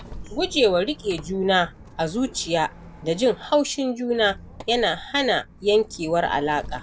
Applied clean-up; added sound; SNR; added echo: none; Squeak; 17 dB; none.